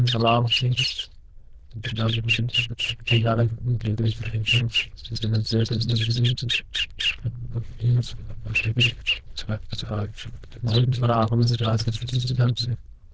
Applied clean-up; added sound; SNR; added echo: neural diffusion model UNIVERSE++.